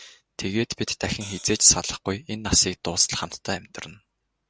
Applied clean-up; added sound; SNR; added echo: none; Hi-hat; 17 dB; none.